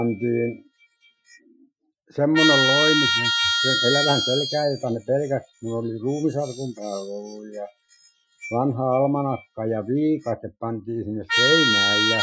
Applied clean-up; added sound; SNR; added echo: classical method Wiener filter.